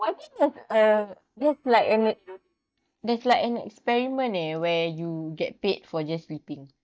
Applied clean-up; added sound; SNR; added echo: neural mask model DeepFilterNet 3.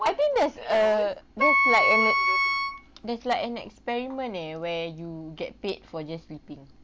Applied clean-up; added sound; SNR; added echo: none; Wind instrument, woodwind instrument; -4 dB; none.